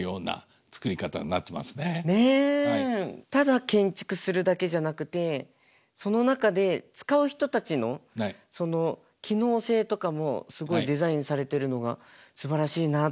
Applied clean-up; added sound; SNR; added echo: none; none; none; none.